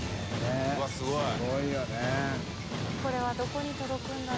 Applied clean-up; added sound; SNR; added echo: none; none; none; none.